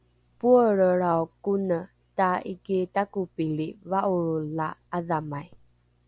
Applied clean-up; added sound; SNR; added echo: none; none; none; none.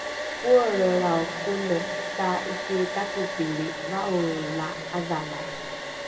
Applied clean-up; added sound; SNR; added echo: none; Domestic sounds, home sounds; 6 dB; reverberation time 2.0 s.